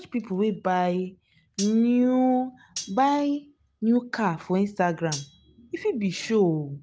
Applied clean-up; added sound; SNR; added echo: none; Cutlery, silverware; 17 dB; none.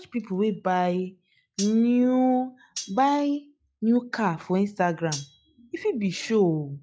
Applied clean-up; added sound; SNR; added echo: classical method log-MMSE.